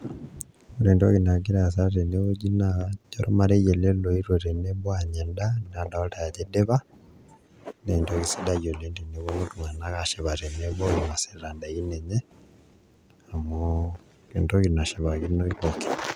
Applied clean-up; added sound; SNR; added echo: none; none; none; none.